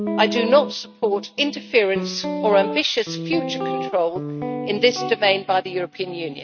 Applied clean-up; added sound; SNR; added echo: neural mask model RNNoise.